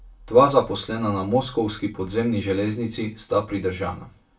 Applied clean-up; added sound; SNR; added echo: none; none; none; reverberation time 0.2 s.